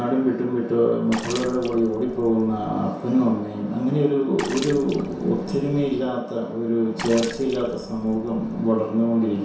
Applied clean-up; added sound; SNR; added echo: none; Water / Splash, splatter; 15 dB; reverberation time 0.7 s.